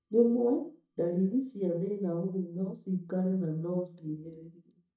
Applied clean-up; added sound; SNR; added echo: neural mask model DeepFilterNet 3.